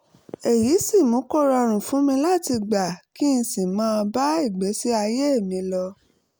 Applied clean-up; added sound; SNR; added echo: none; none; none; none.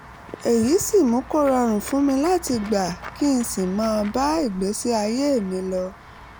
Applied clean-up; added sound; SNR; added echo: none; Walk, footsteps / Run / Bell; 18 dB; none.